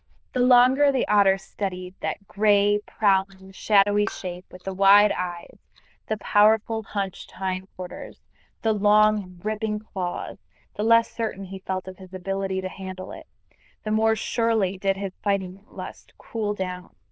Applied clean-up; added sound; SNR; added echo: neural diffusion model UNIVERSE++.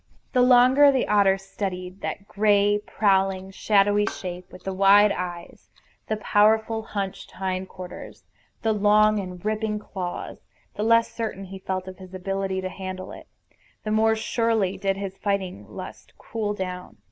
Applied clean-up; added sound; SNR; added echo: none; Bowed string instrument; 17 dB; none.